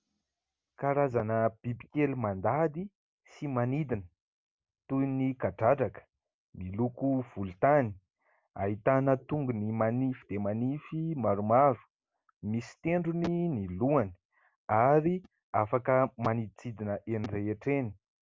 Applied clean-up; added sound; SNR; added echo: none; none; none; none.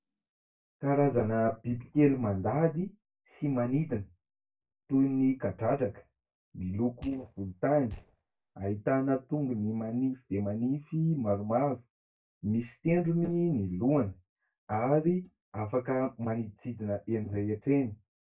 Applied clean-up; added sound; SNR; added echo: neural mask model DeepFilterNet 3.